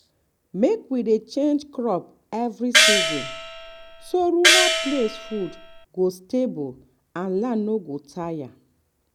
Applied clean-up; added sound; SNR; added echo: none; Gong; -5 dB; none.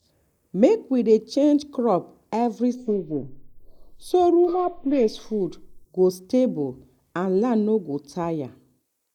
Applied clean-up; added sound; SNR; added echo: neural mask model Resemble Enhance denoiser.